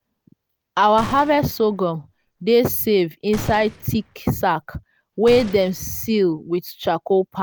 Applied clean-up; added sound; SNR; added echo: none; Gunshot, gunfire; 17 dB; none.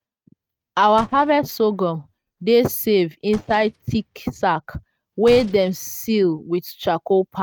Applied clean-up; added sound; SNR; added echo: neural mask model RNNoise.